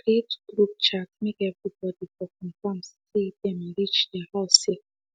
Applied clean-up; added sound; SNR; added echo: none; none; none; none.